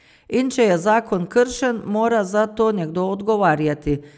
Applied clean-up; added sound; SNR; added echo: none; none; none; none.